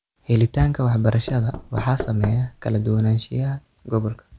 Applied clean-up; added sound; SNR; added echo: none; Knock / Wood; 14 dB; none.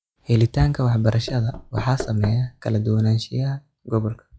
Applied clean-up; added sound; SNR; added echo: classical method log-MMSE.